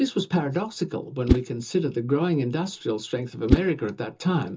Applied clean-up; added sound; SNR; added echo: none; Whoosh, swoosh, swish; 4 dB; reverberation time 0.2 s.